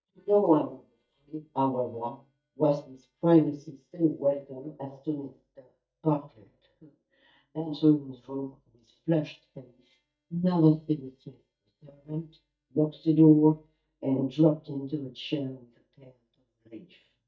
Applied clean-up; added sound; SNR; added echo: neural mask model DeepFilterNet 3.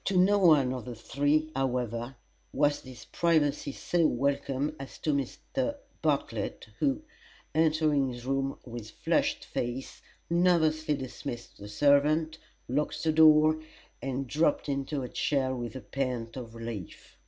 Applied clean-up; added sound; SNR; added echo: none; none; none; none.